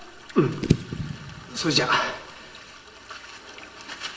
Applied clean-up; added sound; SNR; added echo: none; Fireworks / Boom; 4 dB; reverberation time 1.1 s.